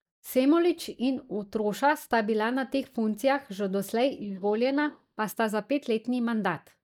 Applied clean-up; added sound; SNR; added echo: neural mask model DeepFilterNet 3.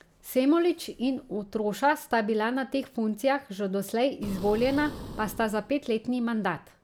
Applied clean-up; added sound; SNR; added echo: none; Boom; 14 dB; none.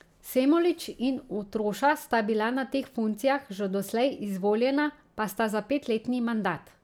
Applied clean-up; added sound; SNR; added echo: none; none; none; none.